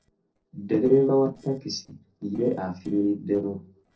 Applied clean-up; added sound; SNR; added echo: neural separator model SepFormer DNS4.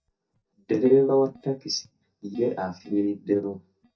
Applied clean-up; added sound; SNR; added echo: neural mask model DeepFilterNet 3.